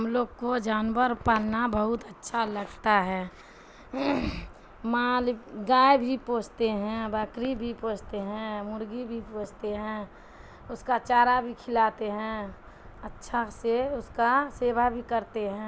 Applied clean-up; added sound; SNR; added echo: none; none; none; none.